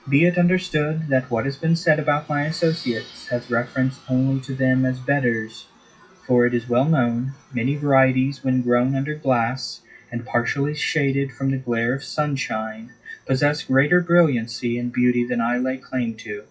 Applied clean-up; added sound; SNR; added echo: classical method WPE with log-MMSE.